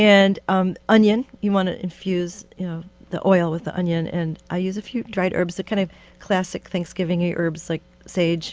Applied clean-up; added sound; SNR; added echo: none; none; none; none.